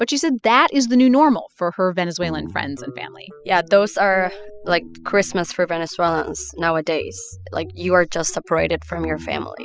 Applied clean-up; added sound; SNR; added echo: classical method spectral subtraction.